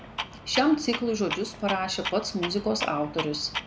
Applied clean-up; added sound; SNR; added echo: none; Clock; 8 dB; none.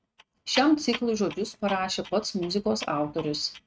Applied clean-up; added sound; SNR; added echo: neural mask model RNNoise.